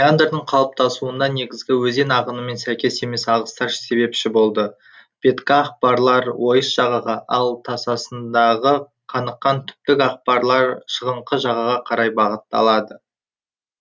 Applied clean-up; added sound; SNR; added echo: none; none; none; none.